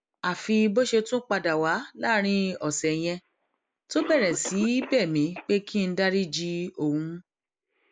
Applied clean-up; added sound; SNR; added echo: none; Cough; 19 dB; none.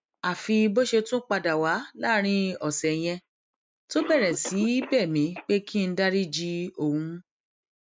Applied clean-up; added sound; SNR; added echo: neural mask model RNNoise.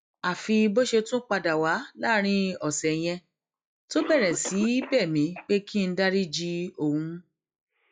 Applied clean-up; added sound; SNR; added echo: classical method log-MMSE.